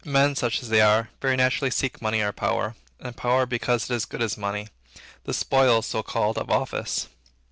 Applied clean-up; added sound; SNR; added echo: none; none; none; none.